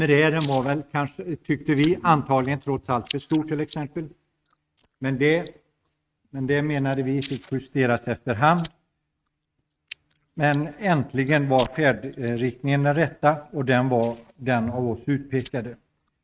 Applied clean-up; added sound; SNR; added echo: neural mask model RNNoise.